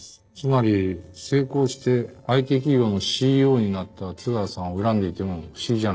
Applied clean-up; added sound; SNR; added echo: neural separator model SepFormer DNS4.